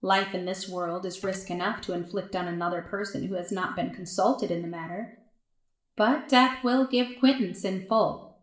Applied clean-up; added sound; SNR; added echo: neural separator model SepFormer DNS4.